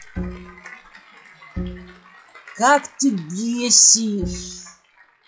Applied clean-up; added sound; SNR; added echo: classical method log-MMSE.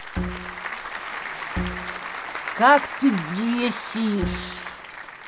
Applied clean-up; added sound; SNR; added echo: none; Applause / Crowd + Bowed string instrument; 9 dB; none.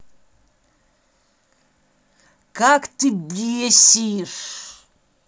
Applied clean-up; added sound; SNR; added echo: none; none; none; none.